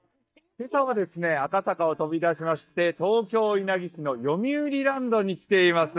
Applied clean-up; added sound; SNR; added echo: neural mask model DeepFilterNet 3.